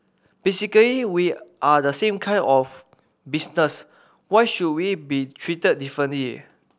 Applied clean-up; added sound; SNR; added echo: none; none; none; none.